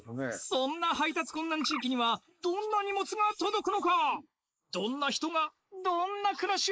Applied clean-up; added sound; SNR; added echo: neural mask model Resemble Enhance denoiser.